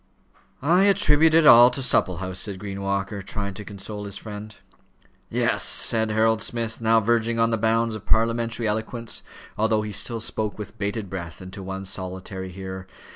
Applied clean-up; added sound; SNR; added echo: none; none; none; none.